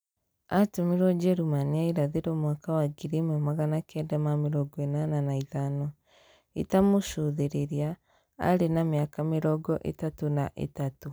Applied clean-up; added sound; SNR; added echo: none; none; none; none.